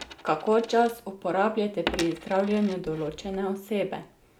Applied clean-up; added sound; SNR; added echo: none; Coin (dropping); 14 dB; none.